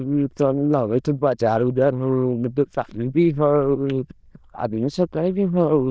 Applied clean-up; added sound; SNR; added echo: neural diffusion model UNIVERSE++.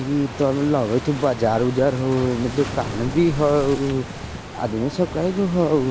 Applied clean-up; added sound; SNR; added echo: none; Waves, surf; 12 dB; none.